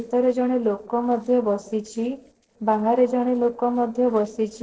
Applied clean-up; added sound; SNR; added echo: neural separator model SepFormer DNS4.